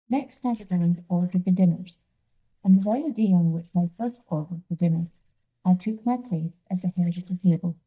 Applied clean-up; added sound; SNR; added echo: neural mask model DeepFilterNet 3.